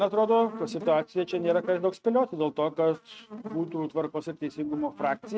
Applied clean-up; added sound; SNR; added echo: neural mask model RNNoise.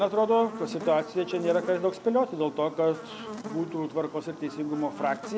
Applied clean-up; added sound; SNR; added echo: none; Buzz; 13 dB; none.